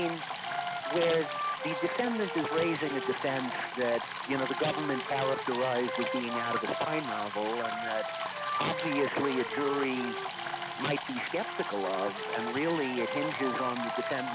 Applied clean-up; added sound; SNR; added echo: none; Stream + Wind instrument, woodwind instrument; 2 dB; none.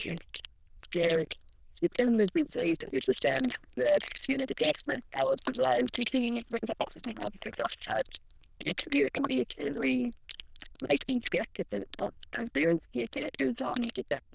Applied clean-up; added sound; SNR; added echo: neural diffusion model UNIVERSE++.